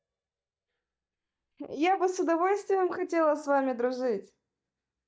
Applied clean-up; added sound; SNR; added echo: neural mask model DeepFilterNet 3.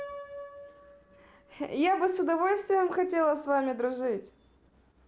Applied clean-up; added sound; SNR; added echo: neural separator model SepFormer DNS4.